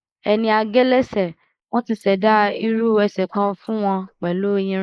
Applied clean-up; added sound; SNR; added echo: neural mask model Resemble Enhance denoiser.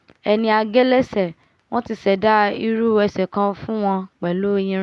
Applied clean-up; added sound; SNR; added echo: none; none; none; none.